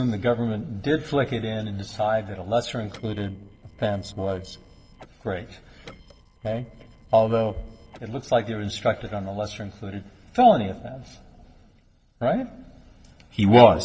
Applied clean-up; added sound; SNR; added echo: neural separator model SepFormer DNS4.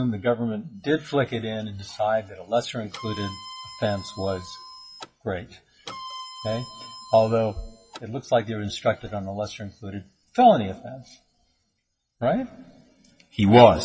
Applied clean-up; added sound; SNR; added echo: classical method WPE with log-MMSE.